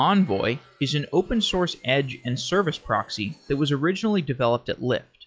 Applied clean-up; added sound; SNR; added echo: classical method log-MMSE.